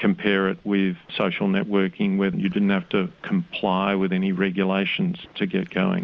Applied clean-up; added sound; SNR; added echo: none; none; none; none.